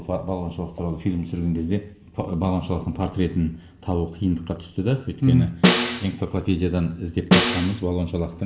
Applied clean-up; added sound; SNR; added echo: none; Snare drum; -3 dB; reverberation time 1.5 s.